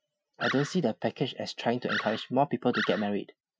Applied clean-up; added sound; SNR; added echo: classical method Wiener filter.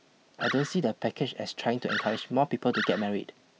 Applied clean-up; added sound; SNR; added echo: none; Animal; 7 dB; none.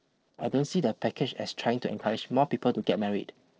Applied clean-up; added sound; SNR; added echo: neural separator model SepFormer DNS4.